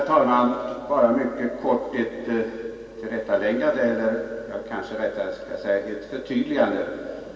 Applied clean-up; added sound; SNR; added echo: none; none; none; reverberation time 2.4 s.